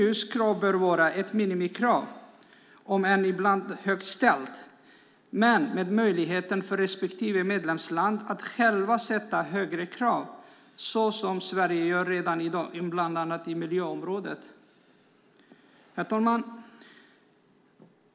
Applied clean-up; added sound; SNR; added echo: none; none; none; none.